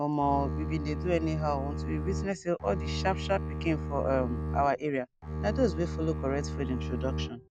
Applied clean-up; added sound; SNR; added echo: none; Bowed string instrument; 3 dB; none.